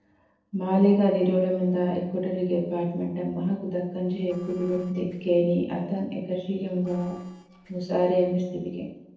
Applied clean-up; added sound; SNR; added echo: neural separator model SepFormer DNS4.